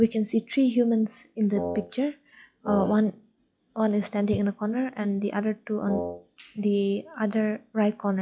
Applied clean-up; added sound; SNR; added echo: classical method log-MMSE.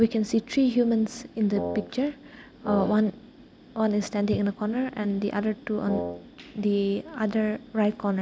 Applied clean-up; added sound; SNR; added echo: none; Wind instrument, woodwind instrument; 8 dB; none.